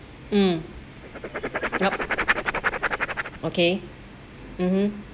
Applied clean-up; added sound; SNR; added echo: none; Writing; 1 dB; none.